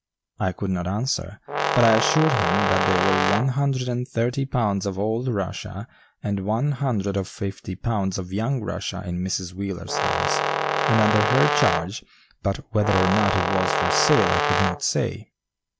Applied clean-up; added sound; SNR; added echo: none; Brass instrument; -1 dB; none.